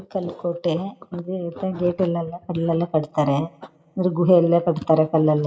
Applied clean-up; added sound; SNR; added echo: none; none; none; reverberation time 0.7 s.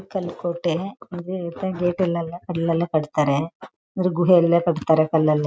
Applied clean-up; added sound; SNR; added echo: none; none; none; none.